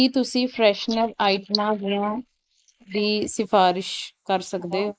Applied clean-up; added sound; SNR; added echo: neural mask model Resemble Enhance denoiser.